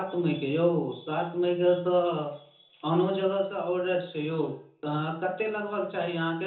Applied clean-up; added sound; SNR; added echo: none; none; none; reverberation time 0.7 s.